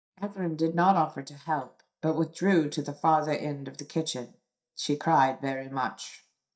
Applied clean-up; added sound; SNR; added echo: neural mask model DeepFilterNet 3.